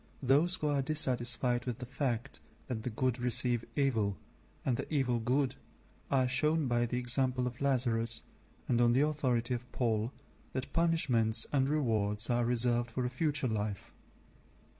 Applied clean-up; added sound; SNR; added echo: none; none; none; none.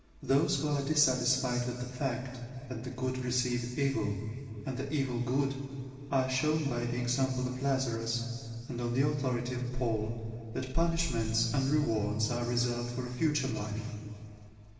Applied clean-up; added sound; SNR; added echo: none; none; none; reverberation time 2.4 s.